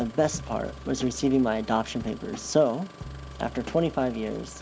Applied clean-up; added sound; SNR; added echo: none; Engine starting; 20 dB; none.